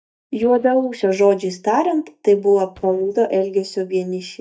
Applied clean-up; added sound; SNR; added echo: neural mask model DeepFilterNet 3.